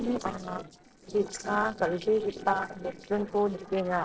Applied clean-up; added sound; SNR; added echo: neural separator model SepFormer DNS4.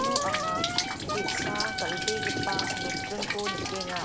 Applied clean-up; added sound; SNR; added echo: none; Wind instrument, woodwind instrument + Rain; -3 dB; none.